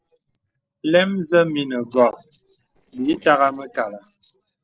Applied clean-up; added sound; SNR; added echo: neural separator model SepFormer DNS4.